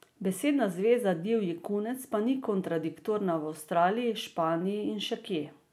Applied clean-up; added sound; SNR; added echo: none; none; none; none.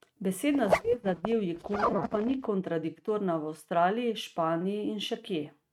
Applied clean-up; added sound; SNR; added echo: neural mask model RNNoise.